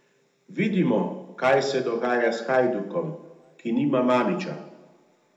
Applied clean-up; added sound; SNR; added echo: none; none; none; reverberation time 0.7 s.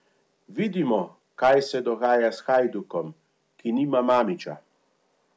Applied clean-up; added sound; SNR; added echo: none; none; none; none.